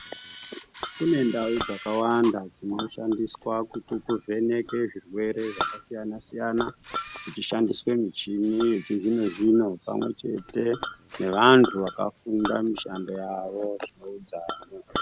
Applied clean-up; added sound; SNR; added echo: none; Chink, clink + Camera; 11 dB; none.